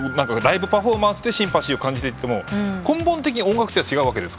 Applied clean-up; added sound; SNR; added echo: none; Alarm; 16 dB; none.